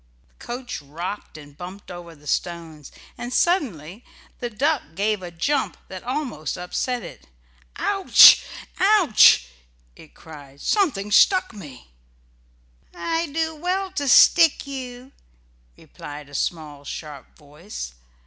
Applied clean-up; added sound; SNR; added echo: none; none; none; none.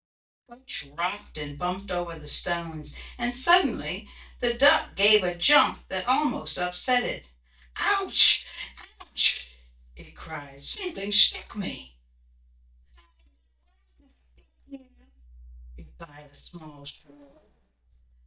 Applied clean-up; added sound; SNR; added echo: neural mask model DeepFilterNet 3.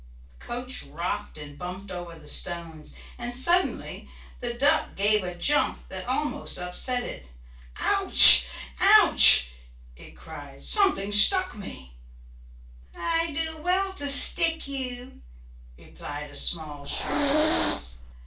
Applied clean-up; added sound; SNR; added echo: none; Hiss; 0 dB; reverberation time 0.2 s.